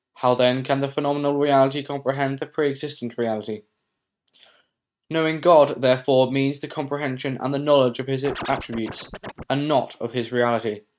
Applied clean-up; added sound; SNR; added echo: neural mask model RNNoise.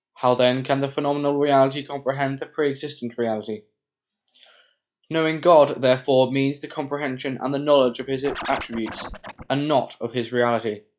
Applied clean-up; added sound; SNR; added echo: classical method log-MMSE.